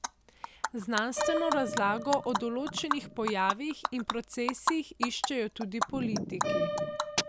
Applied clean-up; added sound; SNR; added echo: none; Piano + Animal; 1 dB; none.